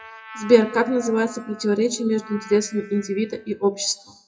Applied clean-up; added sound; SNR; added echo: classical method WPE with log-MMSE.